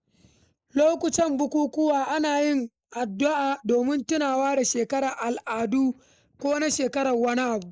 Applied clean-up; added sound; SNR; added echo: neural mask model Resemble Enhance denoiser.